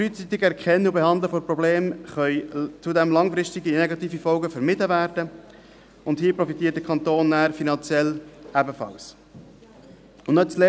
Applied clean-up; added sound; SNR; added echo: none; none; none; none.